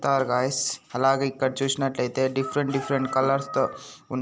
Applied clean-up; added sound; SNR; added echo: none; none; none; none.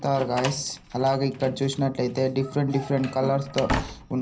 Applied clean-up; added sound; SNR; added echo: none; Slam; 11 dB; reverberation time 0.5 s.